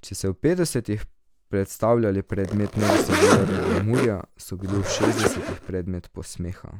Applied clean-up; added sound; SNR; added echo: none; Zipper (clothing); -1 dB; none.